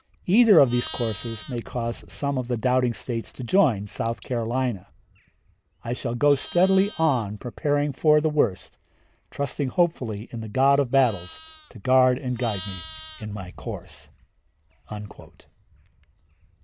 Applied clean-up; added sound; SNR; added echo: none; Livestock, farm animals, working animals; 19 dB; none.